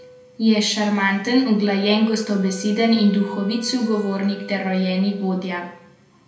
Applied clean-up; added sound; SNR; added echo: none; Wind instrument, woodwind instrument; 19 dB; reverberation time 0.7 s.